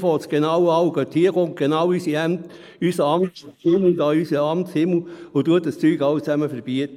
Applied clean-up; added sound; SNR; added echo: neural mask model Resemble Enhance denoiser.